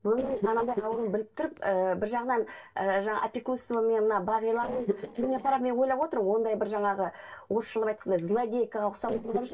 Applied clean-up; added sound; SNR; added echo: neural separator model SepFormer DNS4.